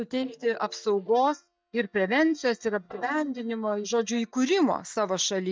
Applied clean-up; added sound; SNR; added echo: neural mask model DeepFilterNet 3.